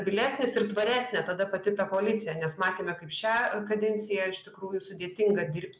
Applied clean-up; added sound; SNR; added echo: none; none; none; none.